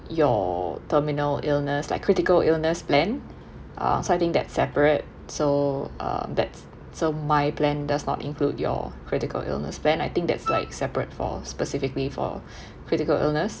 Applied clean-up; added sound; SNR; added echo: none; Wind instrument, woodwind instrument; 9 dB; none.